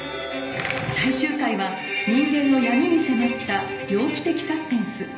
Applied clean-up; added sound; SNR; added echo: none; none; none; reverberation time 1.4 s.